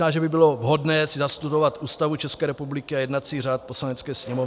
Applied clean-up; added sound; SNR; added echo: none; none; none; none.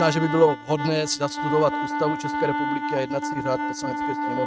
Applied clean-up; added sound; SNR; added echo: neural mask model RNNoise.